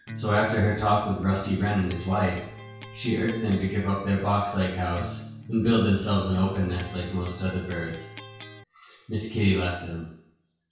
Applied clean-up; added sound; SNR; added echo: none; Electric guitar; 14 dB; reverberation time 0.6 s.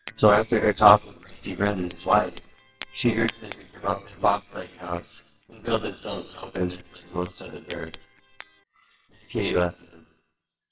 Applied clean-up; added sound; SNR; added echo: neural separator model SepFormer WHAMR!.